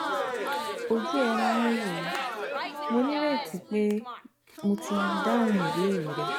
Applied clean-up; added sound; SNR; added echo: none; Crowd; 2 dB; none.